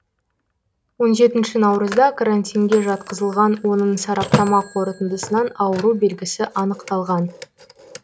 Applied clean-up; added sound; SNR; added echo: none; Telephone; 12 dB; none.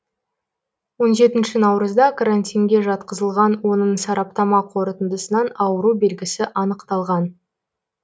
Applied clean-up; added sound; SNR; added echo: none; none; none; none.